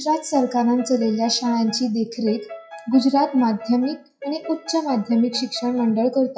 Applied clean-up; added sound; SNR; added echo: classical method WPE with log-MMSE.